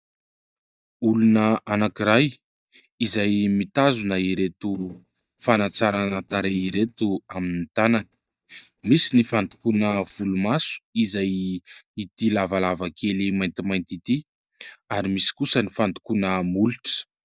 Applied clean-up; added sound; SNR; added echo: neural mask model DeepFilterNet 3.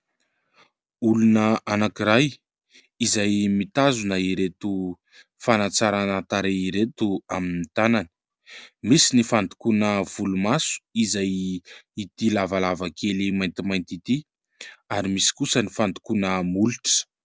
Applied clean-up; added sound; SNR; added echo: none; none; none; none.